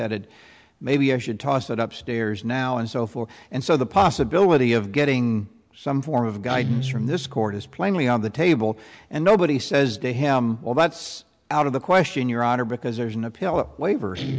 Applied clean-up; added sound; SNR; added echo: none; Guitar; 16 dB; none.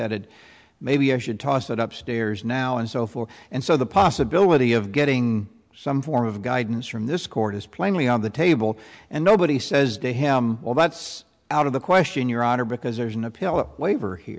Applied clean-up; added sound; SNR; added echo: none; none; none; none.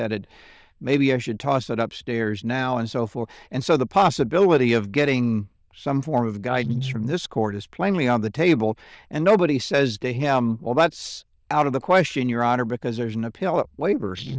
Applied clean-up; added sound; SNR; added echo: neural diffusion model UNIVERSE++.